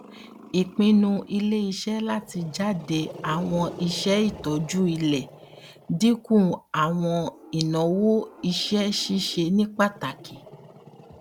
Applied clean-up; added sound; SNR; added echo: none; Growling; 19 dB; none.